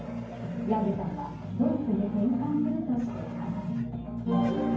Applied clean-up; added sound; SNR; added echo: none; Fire; 20 dB; reverberation time 0.9 s.